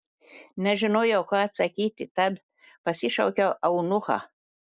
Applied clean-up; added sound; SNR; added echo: none; none; none; none.